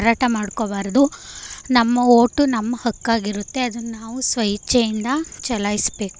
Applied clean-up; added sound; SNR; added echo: none; none; none; none.